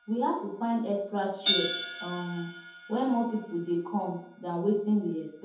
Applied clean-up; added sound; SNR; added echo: none; Hi-hat; 6 dB; reverberation time 0.7 s.